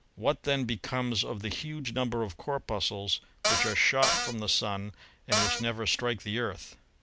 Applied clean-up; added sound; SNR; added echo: none; Cupboard open or close; -3 dB; none.